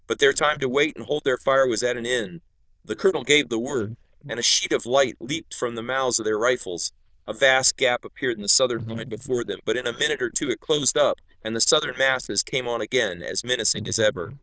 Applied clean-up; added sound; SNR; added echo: neural diffusion model UNIVERSE++.